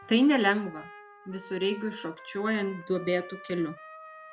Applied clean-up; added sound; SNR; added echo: none; Trumpet; 18 dB; none.